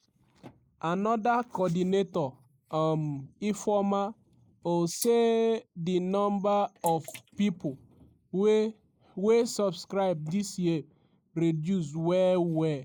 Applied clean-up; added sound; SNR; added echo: neural mask model Resemble Enhance denoiser.